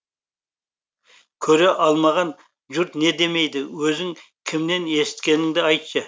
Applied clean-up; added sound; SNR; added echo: none; none; none; none.